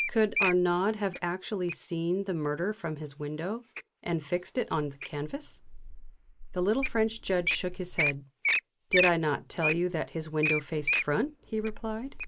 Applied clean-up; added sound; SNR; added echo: neural mask model Resemble Enhance denoiser.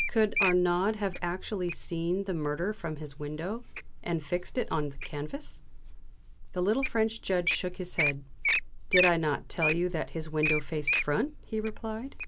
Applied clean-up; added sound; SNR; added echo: none; Wild animals; 3 dB; none.